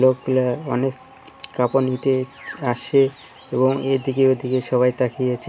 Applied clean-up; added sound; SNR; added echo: none; none; none; none.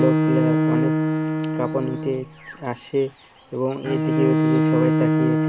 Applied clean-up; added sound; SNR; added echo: none; Bowed string instrument; -5 dB; none.